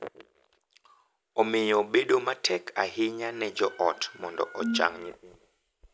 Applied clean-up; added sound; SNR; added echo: none; Brass instrument; 5 dB; none.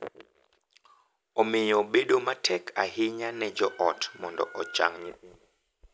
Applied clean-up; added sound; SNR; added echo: none; none; none; none.